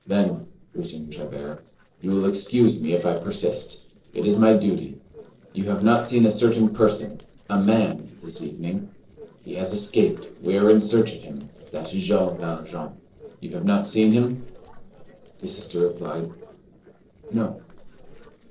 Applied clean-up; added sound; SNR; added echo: neural separator model SepFormer DNS4.